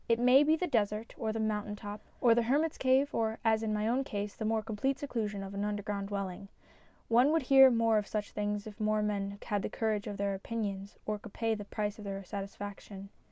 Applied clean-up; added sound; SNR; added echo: none; none; none; none.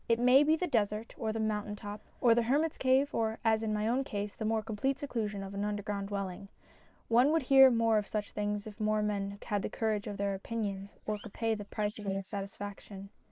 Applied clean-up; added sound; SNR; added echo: neural mask model Resemble Enhance denoiser.